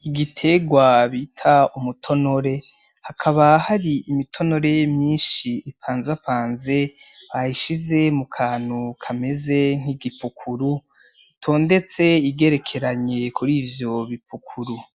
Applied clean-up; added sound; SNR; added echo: none; none; none; none.